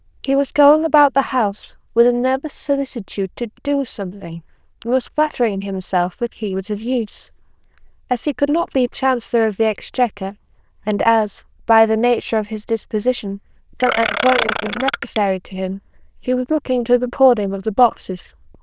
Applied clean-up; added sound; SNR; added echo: neural diffusion model UNIVERSE++.